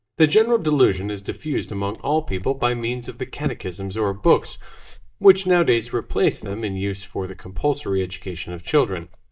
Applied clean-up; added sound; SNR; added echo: neural mask model DeepFilterNet 3.